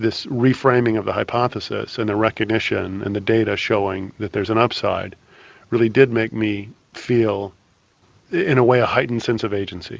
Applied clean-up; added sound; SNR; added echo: none; none; none; none.